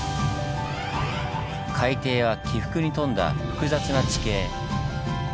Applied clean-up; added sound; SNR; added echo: none; none; none; none.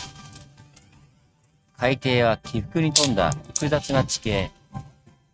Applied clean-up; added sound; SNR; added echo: neural mask model RNNoise.